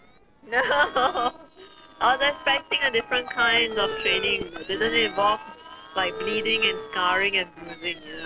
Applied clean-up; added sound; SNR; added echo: neural separator model SepFormer DNS4.